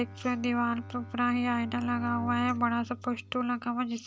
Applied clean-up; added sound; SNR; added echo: none; Bowed string instrument; 13 dB; none.